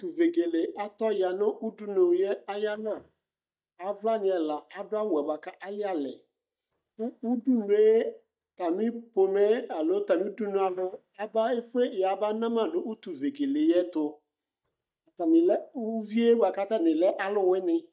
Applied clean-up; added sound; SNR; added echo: neural mask model DeepFilterNet 3.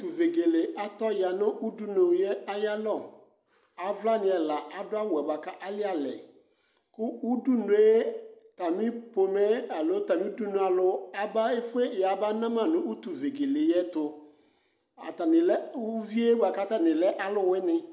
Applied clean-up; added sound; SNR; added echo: none; none; none; none.